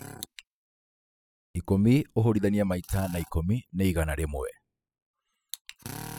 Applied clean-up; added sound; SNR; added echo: classical method spectral subtraction.